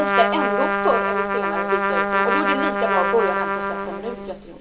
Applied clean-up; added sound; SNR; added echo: none; Trumpet; -3 dB; reverberation time 0.2 s.